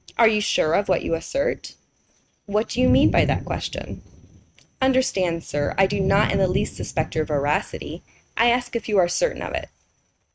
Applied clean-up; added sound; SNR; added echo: neural mask model RNNoise.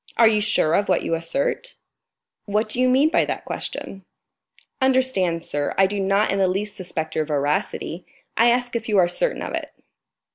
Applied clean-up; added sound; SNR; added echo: none; none; none; none.